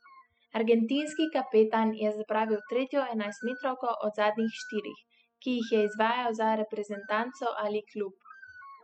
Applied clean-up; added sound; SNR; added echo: classical method spectral subtraction.